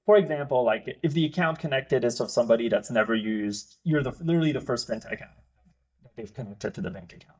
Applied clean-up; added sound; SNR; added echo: neural mask model DeepFilterNet 3.